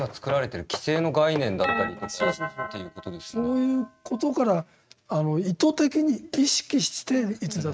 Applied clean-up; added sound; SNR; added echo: neural mask model RNNoise.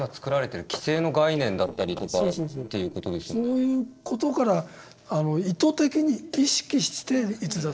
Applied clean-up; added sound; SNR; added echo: neural separator model SepFormer DNS4.